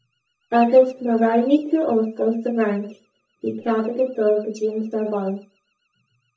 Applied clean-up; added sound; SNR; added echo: neural mask model DeepFilterNet 3.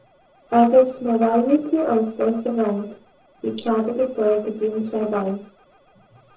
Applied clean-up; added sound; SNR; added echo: neural separator model SepFormer DNS4.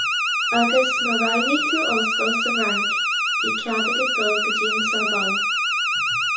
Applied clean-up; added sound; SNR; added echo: none; Alarm; -5 dB; reverberation time 0.8 s.